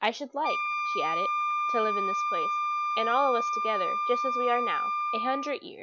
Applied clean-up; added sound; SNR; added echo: none; Wind instrument, woodwind instrument; -2 dB; none.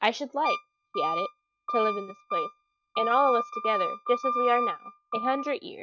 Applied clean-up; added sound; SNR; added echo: neural mask model RNNoise.